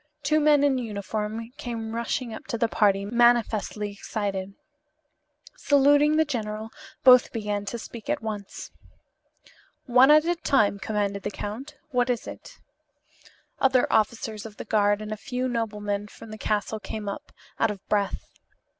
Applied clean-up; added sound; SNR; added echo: none; none; none; none.